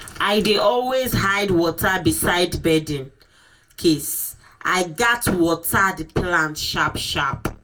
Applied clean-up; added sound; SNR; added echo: none; none; none; reverberation time 0.2 s.